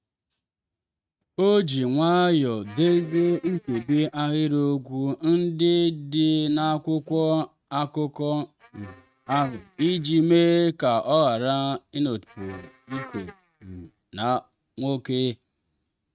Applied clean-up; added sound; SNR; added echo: neural mask model RNNoise.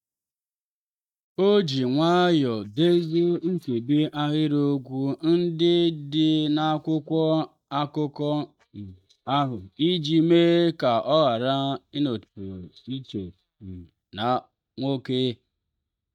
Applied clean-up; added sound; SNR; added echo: neural mask model DeepFilterNet 3.